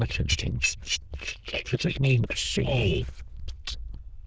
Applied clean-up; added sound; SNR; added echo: neural diffusion model UNIVERSE++.